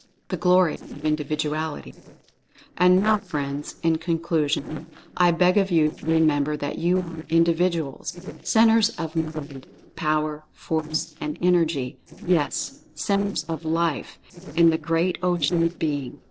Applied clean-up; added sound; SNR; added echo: neural separator model SepFormer DNS4.